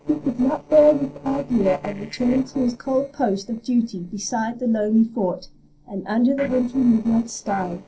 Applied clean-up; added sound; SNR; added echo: neural separator model SepFormer DNS4.